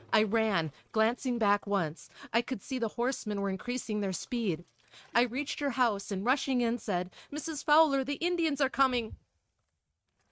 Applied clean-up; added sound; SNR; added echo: neural mask model RNNoise.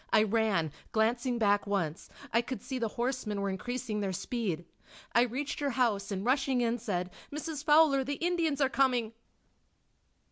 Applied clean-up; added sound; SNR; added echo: none; none; none; none.